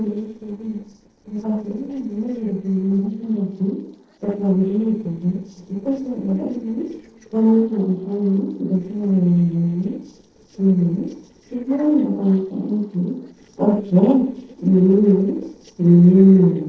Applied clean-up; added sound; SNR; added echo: neural separator model SepFormer DNS4.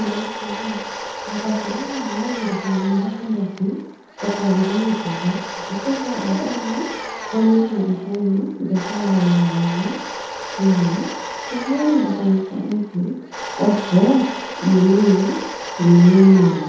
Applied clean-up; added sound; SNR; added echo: none; Domestic sounds, home sounds; 11 dB; reverberation time 0.8 s.